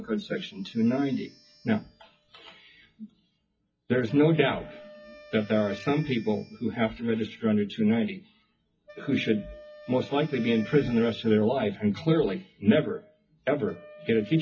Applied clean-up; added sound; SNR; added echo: classical method WPE with log-MMSE.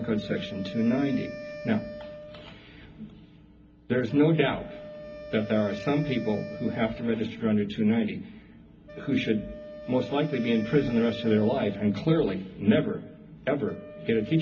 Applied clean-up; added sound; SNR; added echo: none; Wind instrument, woodwind instrument; 15 dB; reverberation time 0.4 s.